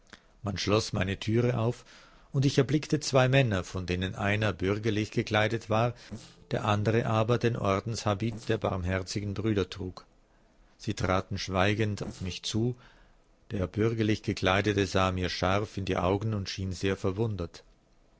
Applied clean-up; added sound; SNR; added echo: neural separator model SepFormer DNS4.